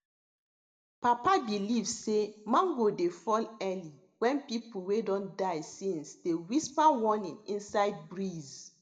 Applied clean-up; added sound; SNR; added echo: none; none; none; reverberation time 0.6 s.